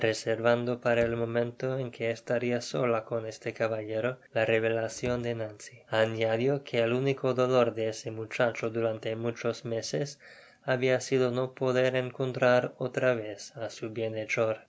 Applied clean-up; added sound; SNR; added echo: none; Slam / Wood; 20 dB; none.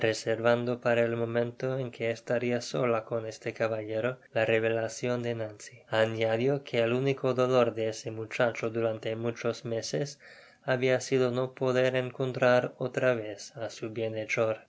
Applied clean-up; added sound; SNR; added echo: none; none; none; none.